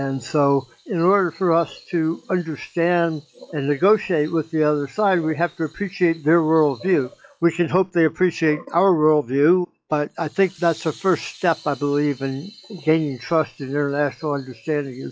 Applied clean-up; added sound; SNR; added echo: classical method log-MMSE.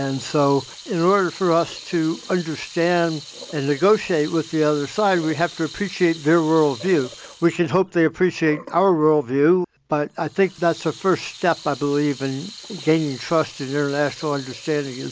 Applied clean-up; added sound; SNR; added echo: none; Sink (filling or washing) / Water tap, faucet; 19 dB; none.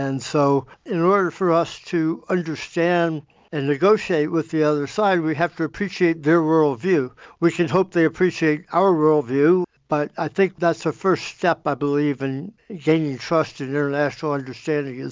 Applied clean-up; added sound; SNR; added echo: none; none; none; none.